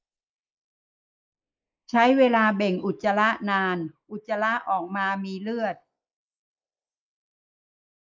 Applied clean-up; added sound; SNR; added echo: neural mask model Resemble Enhance denoiser.